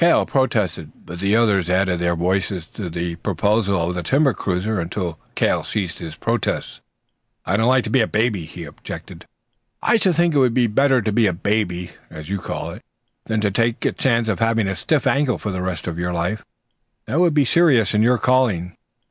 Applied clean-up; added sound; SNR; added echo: none; none; none; none.